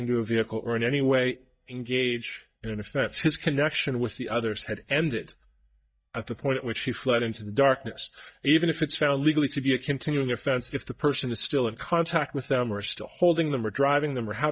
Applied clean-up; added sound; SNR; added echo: neural mask model DeepFilterNet 3.